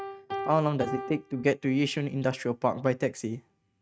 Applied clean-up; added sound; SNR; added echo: neural mask model RNNoise.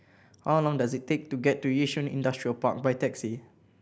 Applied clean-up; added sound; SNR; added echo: none; none; none; none.